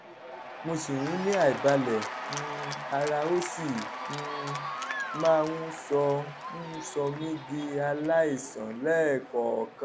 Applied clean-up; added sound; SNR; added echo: none; Applause / Cheering; 9 dB; none.